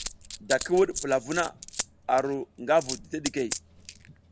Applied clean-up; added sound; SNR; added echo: none; Coin (dropping); 10 dB; none.